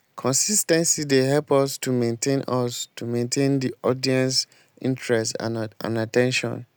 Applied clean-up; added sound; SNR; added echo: none; none; none; none.